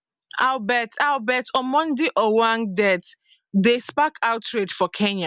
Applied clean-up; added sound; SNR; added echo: none; none; none; none.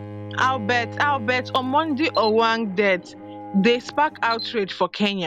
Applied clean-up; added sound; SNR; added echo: none; Camera + Bowed string instrument; 14 dB; none.